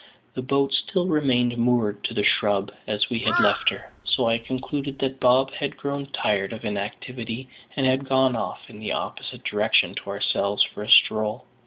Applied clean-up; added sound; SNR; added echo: none; Crow; 7 dB; none.